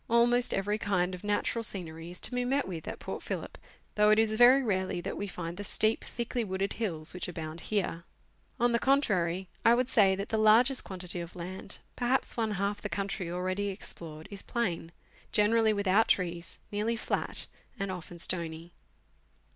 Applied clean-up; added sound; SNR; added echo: none; none; none; none.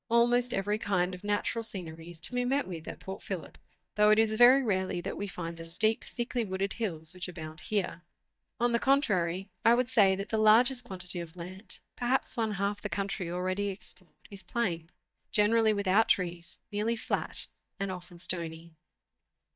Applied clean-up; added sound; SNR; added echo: neural mask model DeepFilterNet 3.